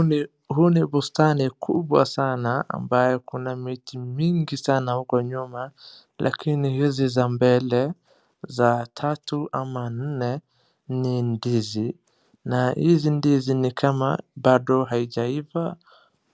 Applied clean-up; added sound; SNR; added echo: none; none; none; none.